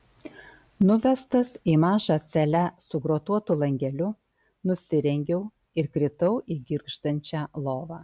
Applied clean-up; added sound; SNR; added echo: none; none; none; none.